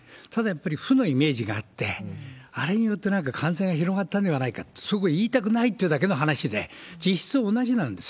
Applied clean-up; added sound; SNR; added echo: none; none; none; none.